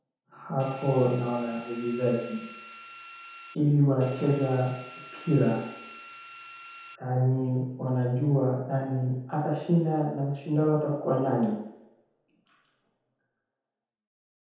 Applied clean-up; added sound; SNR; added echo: none; Drill; 16 dB; reverberation time 0.9 s.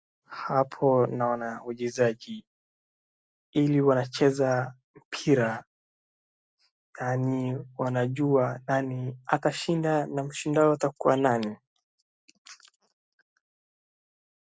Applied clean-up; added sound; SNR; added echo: none; none; none; none.